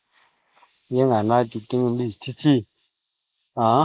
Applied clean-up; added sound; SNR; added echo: neural mask model Resemble Enhance denoiser.